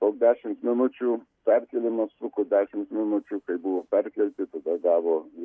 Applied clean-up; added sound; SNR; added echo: none; none; none; none.